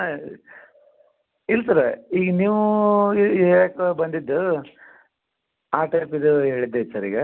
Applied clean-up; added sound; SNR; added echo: none; none; none; none.